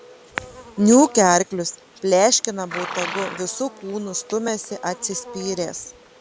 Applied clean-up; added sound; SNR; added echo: none; Livestock, farm animals, working animals; 15 dB; none.